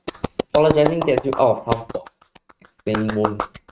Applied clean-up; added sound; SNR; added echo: neural mask model RNNoise.